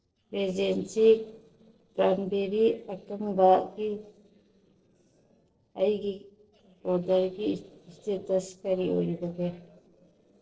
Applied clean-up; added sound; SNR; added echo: neural separator model SepFormer DNS4.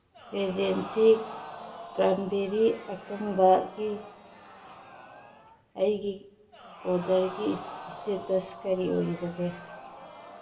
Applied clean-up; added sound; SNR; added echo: none; Crowd; 15 dB; reverberation time 0.7 s.